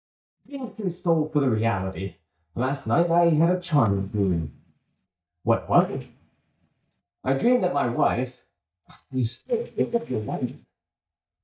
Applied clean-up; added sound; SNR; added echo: neural mask model DeepFilterNet 3.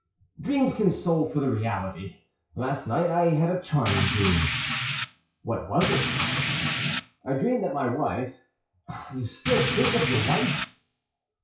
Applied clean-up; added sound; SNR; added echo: classical method WPE with log-MMSE.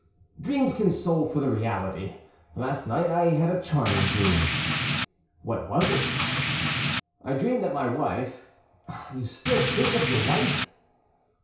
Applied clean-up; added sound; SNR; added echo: none; Rain; -3 dB; reverberation time 0.6 s.